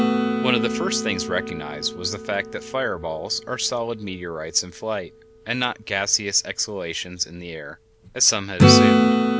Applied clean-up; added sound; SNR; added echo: none; Acoustic guitar / Strum; -2 dB; none.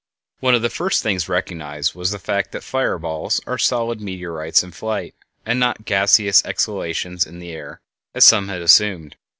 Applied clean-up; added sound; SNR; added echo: none; none; none; none.